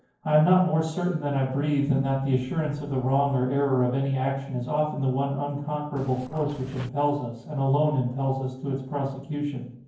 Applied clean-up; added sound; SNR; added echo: neural separator model SepFormer DNS4.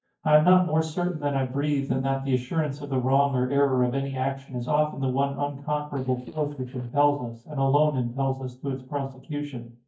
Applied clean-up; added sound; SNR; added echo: neural mask model DeepFilterNet 3.